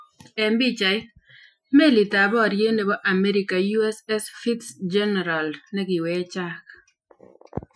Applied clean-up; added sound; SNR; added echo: classical method Wiener filter.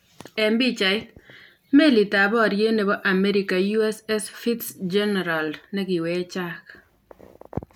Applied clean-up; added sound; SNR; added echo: none; none; none; none.